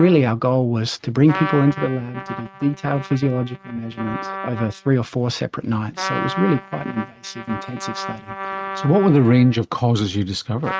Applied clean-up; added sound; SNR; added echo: neural mask model RNNoise.